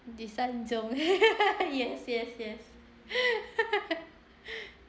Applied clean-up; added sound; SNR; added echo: none; none; none; none.